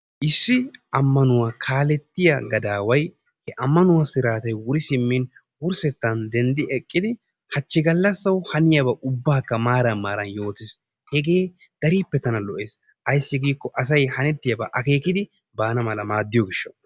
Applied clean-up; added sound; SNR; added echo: none; none; none; none.